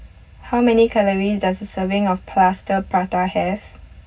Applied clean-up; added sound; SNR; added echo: none; none; none; reverberation time 0.4 s.